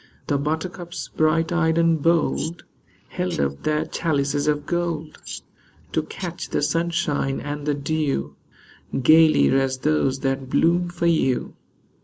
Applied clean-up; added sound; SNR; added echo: neural mask model Resemble Enhance denoiser.